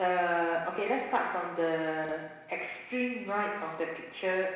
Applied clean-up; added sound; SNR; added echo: none; none; none; reverberation time 1.0 s.